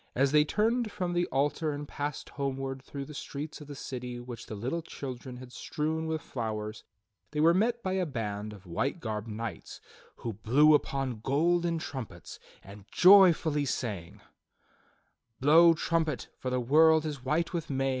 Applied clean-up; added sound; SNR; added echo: none; none; none; none.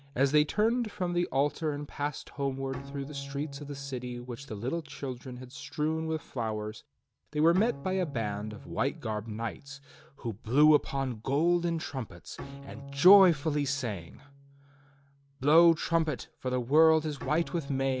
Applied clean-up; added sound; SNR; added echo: none; Bowed string instrument; 17 dB; none.